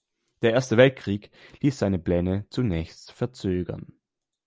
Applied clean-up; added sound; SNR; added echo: none; none; none; none.